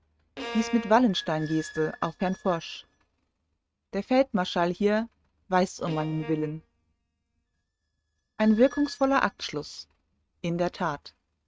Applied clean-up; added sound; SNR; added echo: neural mask model RNNoise.